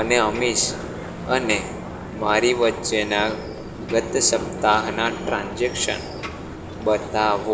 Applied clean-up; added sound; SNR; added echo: none; Ocean; 11 dB; reverberation time 0.2 s.